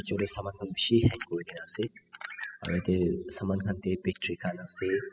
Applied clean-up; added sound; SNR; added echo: classical method spectral subtraction.